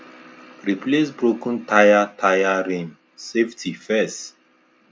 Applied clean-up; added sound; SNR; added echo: none; none; none; none.